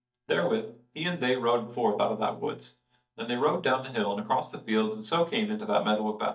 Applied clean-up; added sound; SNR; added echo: neural mask model DeepFilterNet 3.